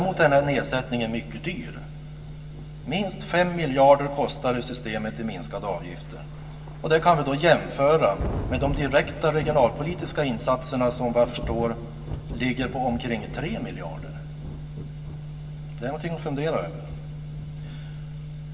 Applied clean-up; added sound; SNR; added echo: none; Thunder; 14 dB; reverberation time 1.3 s.